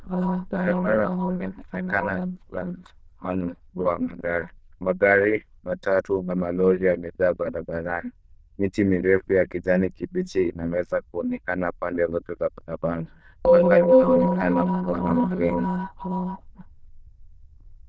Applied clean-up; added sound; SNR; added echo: neural diffusion model UNIVERSE++.